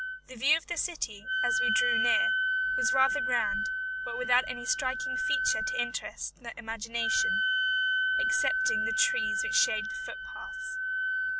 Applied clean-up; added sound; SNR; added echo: none; Wind instrument, woodwind instrument; -4 dB; none.